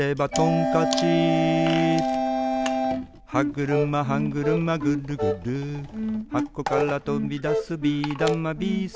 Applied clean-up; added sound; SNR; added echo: none; none; none; none.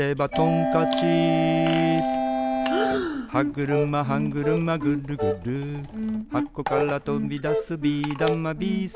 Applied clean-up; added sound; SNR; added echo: none; Breathing; 9 dB; none.